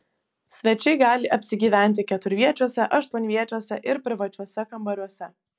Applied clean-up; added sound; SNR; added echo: none; none; none; none.